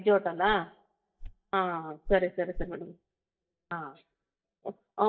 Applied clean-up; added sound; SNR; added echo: neural mask model DeepFilterNet 3.